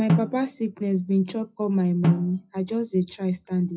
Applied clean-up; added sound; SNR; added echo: classical method WPE with log-MMSE.